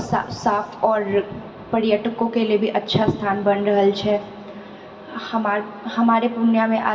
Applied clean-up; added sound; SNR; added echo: none; none; none; reverberation time 1.5 s.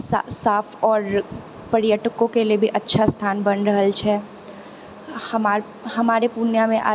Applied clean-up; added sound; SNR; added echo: none; none; none; none.